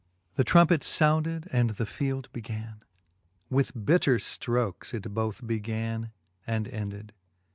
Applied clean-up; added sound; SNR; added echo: none; none; none; none.